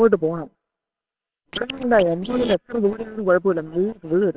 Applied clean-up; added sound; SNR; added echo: neural separator model SepFormer WHAMR!.